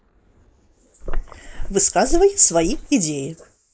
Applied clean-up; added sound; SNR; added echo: neural mask model Resemble Enhance denoiser.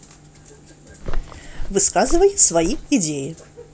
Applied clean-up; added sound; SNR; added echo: none; Walk, footsteps; 3 dB; none.